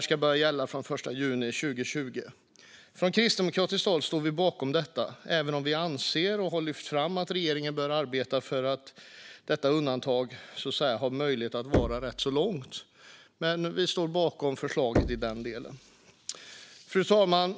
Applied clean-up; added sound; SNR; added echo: none; Knock; 6 dB; none.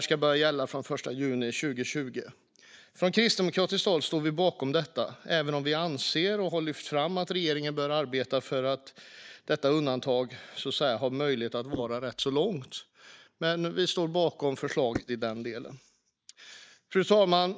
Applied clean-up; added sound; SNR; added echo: neural mask model DeepFilterNet 3.